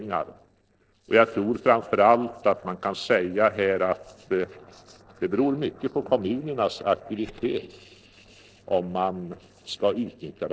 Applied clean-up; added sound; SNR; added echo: neural separator model SepFormer DNS4.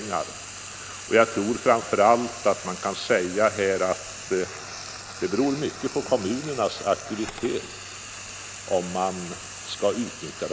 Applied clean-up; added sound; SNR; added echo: none; Frying (food); 12 dB; none.